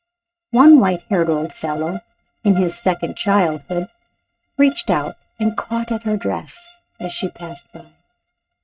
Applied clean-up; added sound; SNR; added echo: neural mask model RNNoise.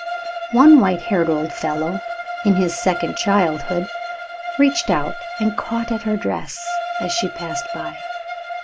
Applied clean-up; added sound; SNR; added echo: none; Bowed string instrument; 8 dB; none.